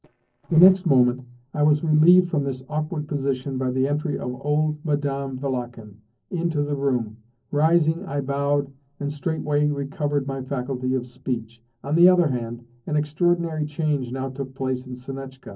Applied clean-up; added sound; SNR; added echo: neural separator model SepFormer DNS4.